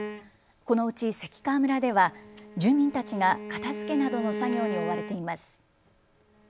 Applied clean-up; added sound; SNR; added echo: none; Bowed string instrument; 9 dB; none.